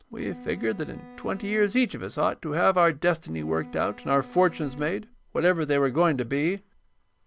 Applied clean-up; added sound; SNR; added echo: none; Bowed string instrument; 19 dB; none.